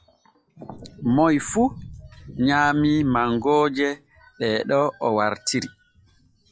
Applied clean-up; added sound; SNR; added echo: classical method log-MMSE.